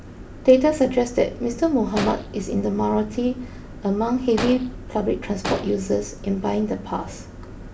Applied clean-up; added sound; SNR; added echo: none; Explosion; 10 dB; none.